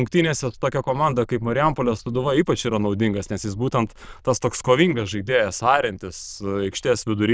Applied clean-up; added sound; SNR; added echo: neural diffusion model UNIVERSE++.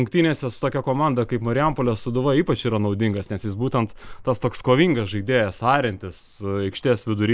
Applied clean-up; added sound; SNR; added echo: neural mask model Resemble Enhance denoiser.